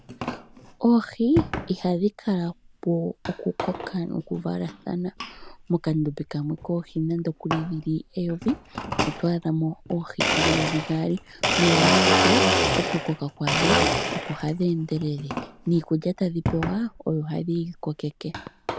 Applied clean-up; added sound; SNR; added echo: none; Domestic sounds, home sounds; 1 dB; none.